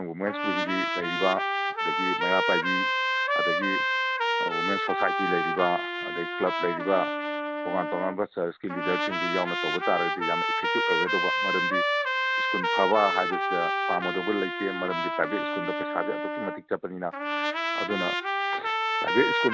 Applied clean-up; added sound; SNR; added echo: none; Trumpet; -3 dB; none.